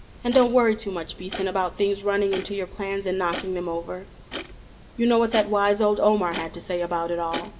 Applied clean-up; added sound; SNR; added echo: none; Clock; 15 dB; reverberation time 1.9 s.